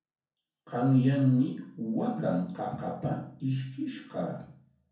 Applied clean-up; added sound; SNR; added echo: none; none; none; reverberation time 0.6 s.